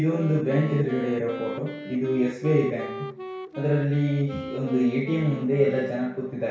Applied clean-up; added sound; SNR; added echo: none; Wind instrument, woodwind instrument; 11 dB; reverberation time 0.6 s.